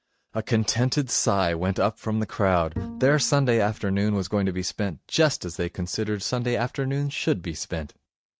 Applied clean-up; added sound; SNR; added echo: neural mask model RNNoise.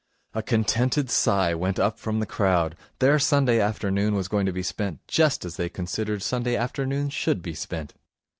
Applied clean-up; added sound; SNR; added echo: none; none; none; none.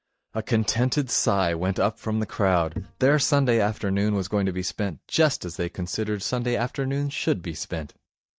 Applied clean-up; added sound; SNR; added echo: neural mask model DeepFilterNet 3.